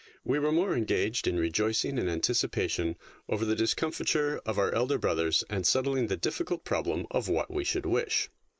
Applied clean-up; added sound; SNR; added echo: neural mask model Resemble Enhance denoiser.